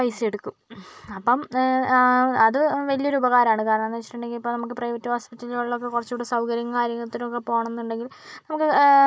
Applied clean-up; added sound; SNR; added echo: none; none; none; none.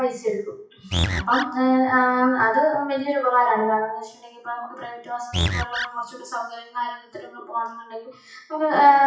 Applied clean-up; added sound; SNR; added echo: classical method WPE with log-MMSE.